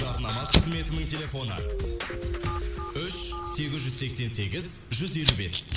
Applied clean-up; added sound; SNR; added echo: none; Fire; 3 dB; none.